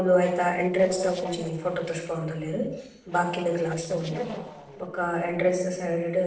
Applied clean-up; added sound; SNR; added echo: neural separator model SepFormer DNS4.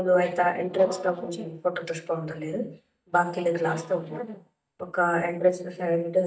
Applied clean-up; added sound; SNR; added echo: neural mask model DeepFilterNet 3.